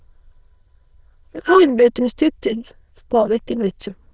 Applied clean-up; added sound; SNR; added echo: neural diffusion model UNIVERSE++.